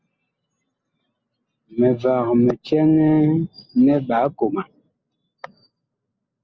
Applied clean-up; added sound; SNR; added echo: none; none; none; none.